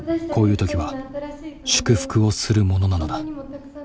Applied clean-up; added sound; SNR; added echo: none; none; none; none.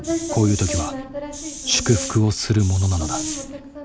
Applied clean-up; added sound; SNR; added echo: none; Hiss; 12 dB; none.